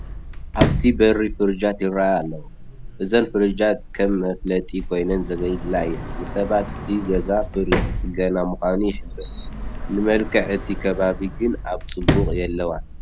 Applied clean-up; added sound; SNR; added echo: none; Sliding door; 5 dB; none.